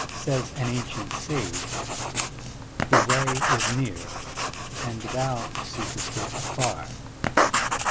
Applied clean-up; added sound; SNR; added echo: none; Writing; -4 dB; none.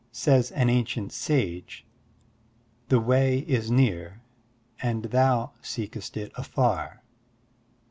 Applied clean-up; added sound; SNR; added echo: none; none; none; none.